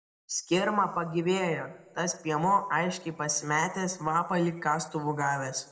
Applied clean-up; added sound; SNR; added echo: none; none; none; reverberation time 1.7 s.